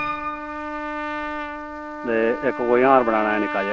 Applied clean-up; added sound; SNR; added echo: none; Trumpet + Piano; 6 dB; none.